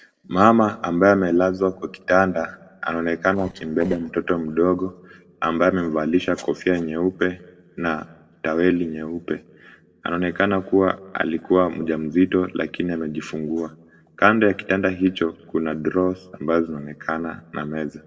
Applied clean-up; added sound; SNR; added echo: neural separator model SepFormer DNS4.